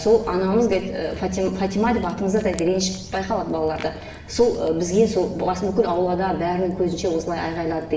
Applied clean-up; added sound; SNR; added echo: none; Walk, footsteps; 16 dB; reverberation time 0.8 s.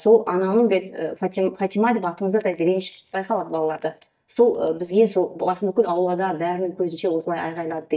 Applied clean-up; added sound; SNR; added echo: neural mask model DeepFilterNet 3.